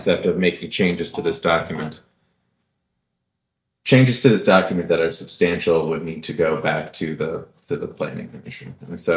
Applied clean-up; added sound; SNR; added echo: neural mask model DeepFilterNet 3.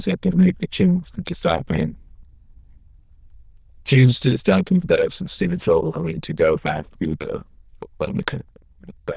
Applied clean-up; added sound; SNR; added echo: neural diffusion model UNIVERSE++.